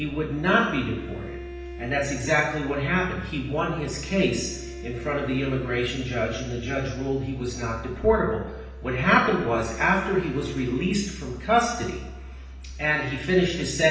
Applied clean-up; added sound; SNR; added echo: none; Bowed string instrument; 16 dB; reverberation time 0.9 s.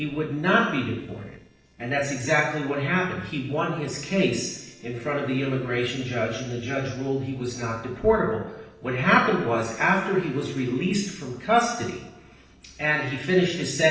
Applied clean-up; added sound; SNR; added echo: neural separator model SepFormer DNS4.